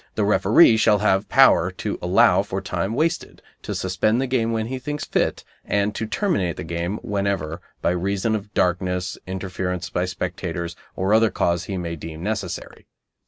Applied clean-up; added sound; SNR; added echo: none; none; none; none.